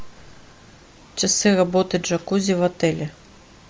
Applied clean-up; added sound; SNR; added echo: none; none; none; none.